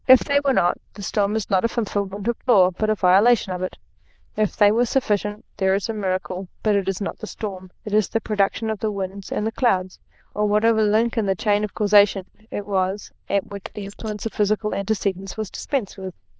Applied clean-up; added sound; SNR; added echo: neural diffusion model UNIVERSE++.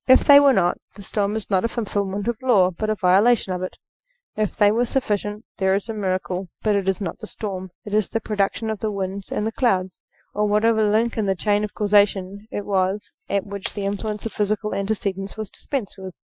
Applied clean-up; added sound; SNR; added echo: classical method Wiener filter.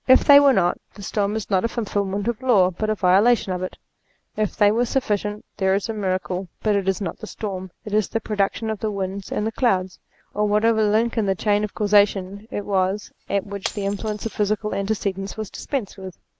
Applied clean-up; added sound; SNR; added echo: none; Shatter; 20 dB; none.